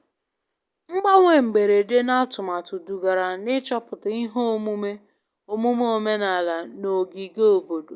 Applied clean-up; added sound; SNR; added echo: none; none; none; none.